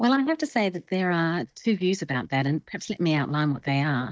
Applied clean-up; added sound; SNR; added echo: neural mask model DeepFilterNet 3.